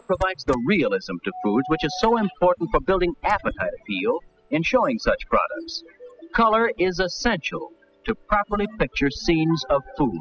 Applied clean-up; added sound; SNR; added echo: classical method spectral subtraction.